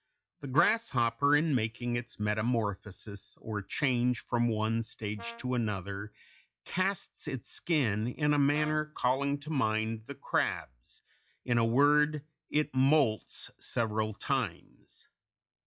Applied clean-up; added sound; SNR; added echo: classical method log-MMSE.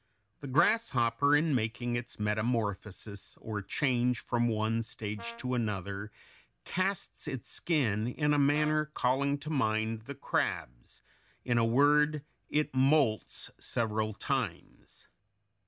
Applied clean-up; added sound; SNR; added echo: none; Brass instrument; 15 dB; none.